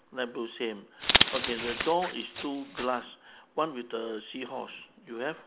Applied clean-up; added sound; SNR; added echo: none; Bird vocalization, bird call, bird song; -4 dB; none.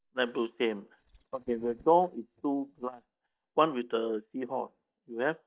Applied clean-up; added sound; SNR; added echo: neural mask model DeepFilterNet 3.